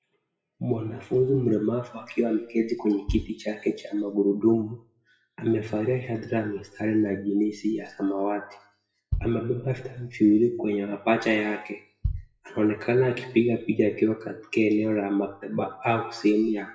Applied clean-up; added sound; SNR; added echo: classical method WPE with log-MMSE.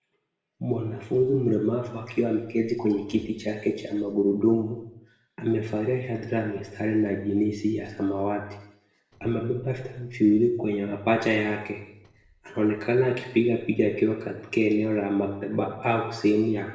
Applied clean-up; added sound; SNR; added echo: neural separator model SepFormer DNS4.